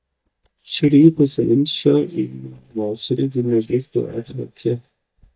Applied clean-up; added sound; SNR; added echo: neural mask model DeepFilterNet 3.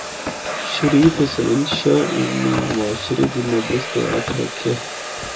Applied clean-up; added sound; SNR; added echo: none; Domestic sounds, home sounds; 7 dB; reverberation time 0.2 s.